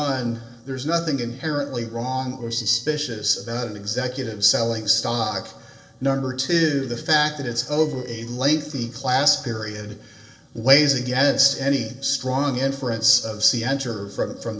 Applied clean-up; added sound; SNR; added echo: neural separator model SepFormer DNS4.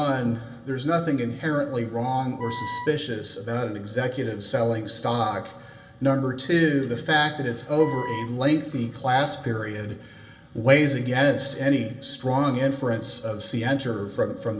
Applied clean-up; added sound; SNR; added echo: none; Wind instrument, woodwind instrument; 12 dB; reverberation time 0.9 s.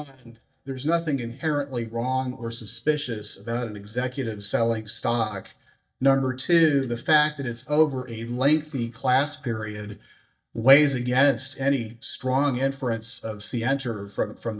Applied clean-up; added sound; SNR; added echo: neural mask model DeepFilterNet 3.